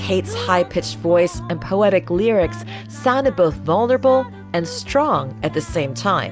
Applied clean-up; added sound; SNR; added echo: none; none; none; none.